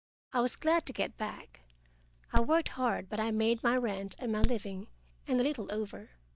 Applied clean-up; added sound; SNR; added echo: neural mask model DeepFilterNet 3.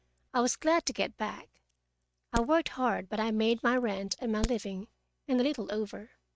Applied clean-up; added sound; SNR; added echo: neural mask model RNNoise.